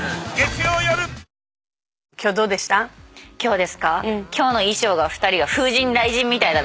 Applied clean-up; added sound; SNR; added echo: none; none; none; none.